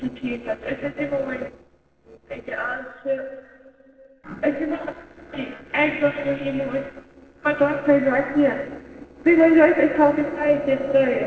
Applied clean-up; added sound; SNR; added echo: neural separator model SepFormer DNS4.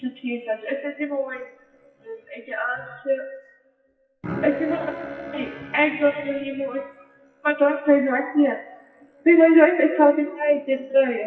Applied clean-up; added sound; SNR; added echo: classical method WPE with log-MMSE.